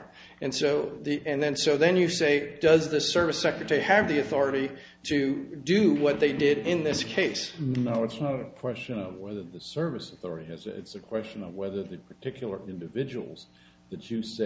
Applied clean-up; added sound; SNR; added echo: none; Guitar; 16 dB; none.